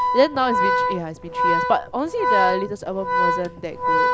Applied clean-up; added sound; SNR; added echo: none; Organ; -2 dB; none.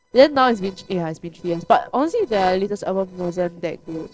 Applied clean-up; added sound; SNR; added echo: neural separator model SepFormer DNS4.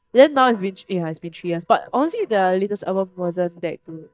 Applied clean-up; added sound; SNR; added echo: neural mask model DeepFilterNet 3.